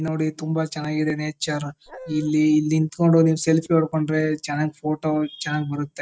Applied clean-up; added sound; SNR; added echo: none; Dog; 17 dB; none.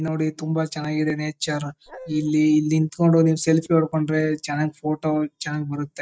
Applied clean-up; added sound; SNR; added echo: neural mask model DeepFilterNet 3.